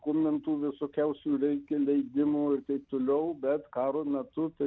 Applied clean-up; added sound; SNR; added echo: none; none; none; none.